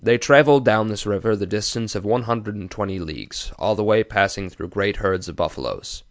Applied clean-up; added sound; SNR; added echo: none; none; none; none.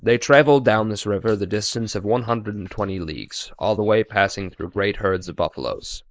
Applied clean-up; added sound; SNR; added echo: neural mask model Resemble Enhance denoiser.